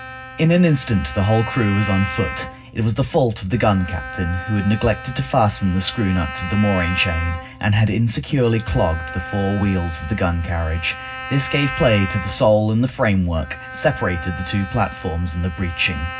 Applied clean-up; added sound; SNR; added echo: none; Bowed string instrument; 12 dB; reverberation time 0.4 s.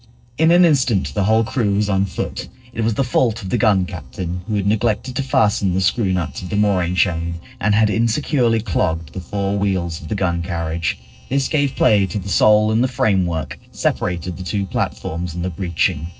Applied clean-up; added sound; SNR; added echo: neural separator model SepFormer DNS4.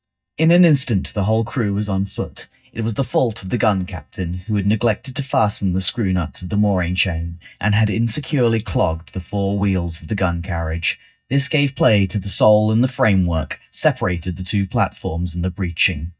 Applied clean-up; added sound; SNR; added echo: neural mask model DeepFilterNet 3.